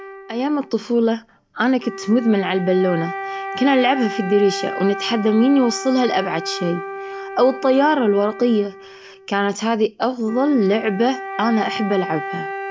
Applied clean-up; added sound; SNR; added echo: none; Wind instrument, woodwind instrument; 11 dB; none.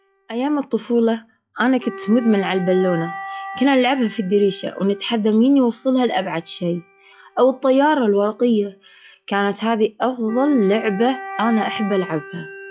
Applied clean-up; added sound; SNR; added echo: classical method log-MMSE.